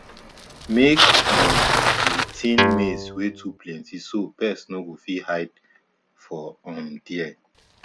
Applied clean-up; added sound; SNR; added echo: none; Bicycle + Guitar; -2 dB; none.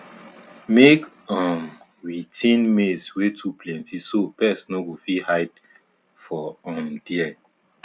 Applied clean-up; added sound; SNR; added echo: none; none; none; none.